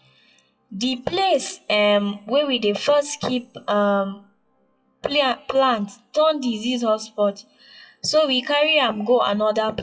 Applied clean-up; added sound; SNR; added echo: classical method WPE with log-MMSE.